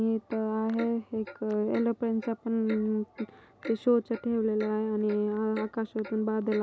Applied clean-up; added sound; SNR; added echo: none; Clock; 18 dB; none.